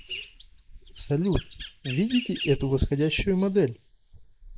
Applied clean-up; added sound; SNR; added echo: neural mask model Resemble Enhance denoiser.